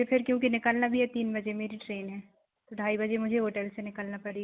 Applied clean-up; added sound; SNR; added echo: none; none; none; none.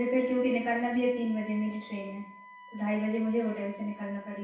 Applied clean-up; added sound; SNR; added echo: none; Wind instrument, woodwind instrument; 19 dB; reverberation time 0.7 s.